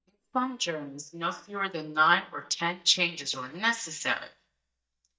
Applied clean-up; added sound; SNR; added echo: neural mask model DeepFilterNet 3.